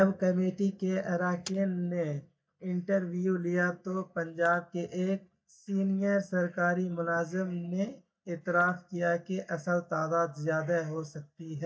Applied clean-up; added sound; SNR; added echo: neural mask model DeepFilterNet 3.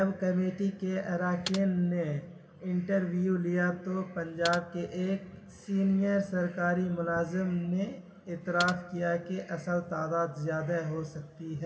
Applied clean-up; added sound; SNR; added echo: none; Computer keyboard; 13 dB; reverberation time 1.6 s.